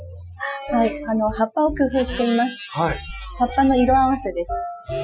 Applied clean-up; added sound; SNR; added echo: classical method Wiener filter.